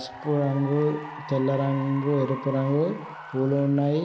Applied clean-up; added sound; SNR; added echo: none; Applause / Cheering; 15 dB; none.